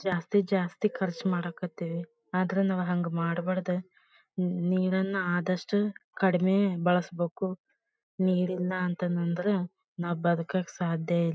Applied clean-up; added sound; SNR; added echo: none; none; none; none.